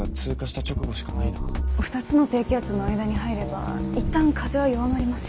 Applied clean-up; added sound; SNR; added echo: none; Drum kit; 3 dB; none.